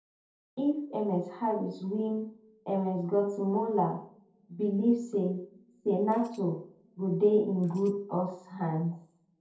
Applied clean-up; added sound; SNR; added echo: neural separator model SepFormer DNS4.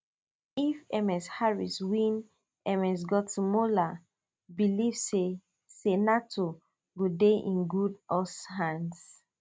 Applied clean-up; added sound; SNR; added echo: none; none; none; none.